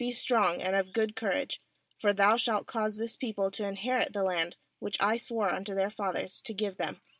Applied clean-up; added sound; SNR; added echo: none; none; none; none.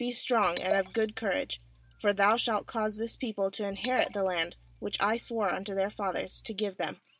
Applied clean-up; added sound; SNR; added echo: none; Liquid; 12 dB; none.